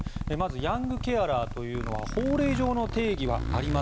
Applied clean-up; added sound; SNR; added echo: none; Zipper (clothing); 4 dB; none.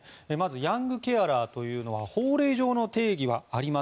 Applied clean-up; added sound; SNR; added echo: none; none; none; none.